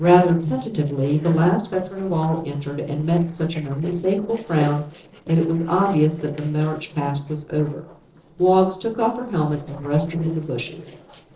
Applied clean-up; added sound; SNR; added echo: neural separator model SepFormer DNS4.